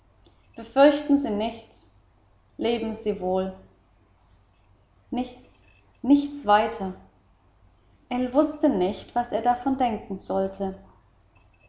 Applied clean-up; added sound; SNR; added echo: none; none; none; none.